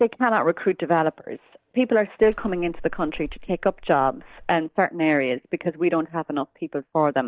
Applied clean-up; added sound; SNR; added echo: neural mask model DeepFilterNet 3.